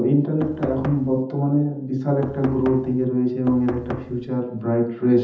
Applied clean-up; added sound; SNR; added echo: none; Knock; 11 dB; reverberation time 0.8 s.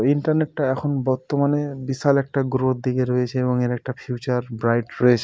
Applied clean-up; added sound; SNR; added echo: none; none; none; none.